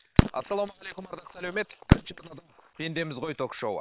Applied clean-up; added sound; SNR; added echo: neural separator model SepFormer WHAM!.